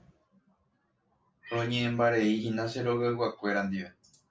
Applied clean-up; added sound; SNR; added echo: none; none; none; none.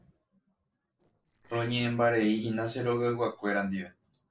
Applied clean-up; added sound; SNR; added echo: neural separator model SepFormer DNS4.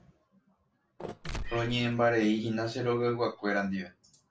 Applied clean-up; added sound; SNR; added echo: none; Mechanisms; 12 dB; none.